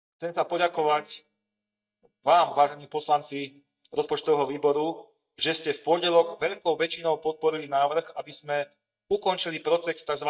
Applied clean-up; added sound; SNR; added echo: neural mask model DeepFilterNet 3.